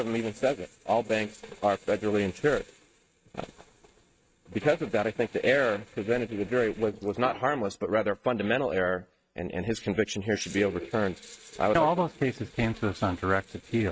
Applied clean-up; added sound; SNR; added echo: neural mask model RNNoise.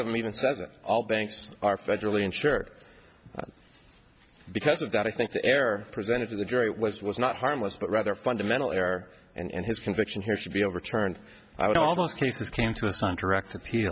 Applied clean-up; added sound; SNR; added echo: none; none; none; none.